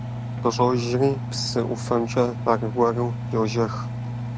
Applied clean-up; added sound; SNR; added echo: none; Engine; 6 dB; none.